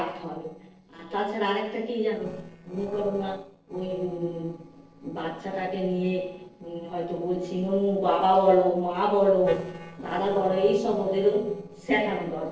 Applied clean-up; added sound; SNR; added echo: neural separator model SepFormer DNS4.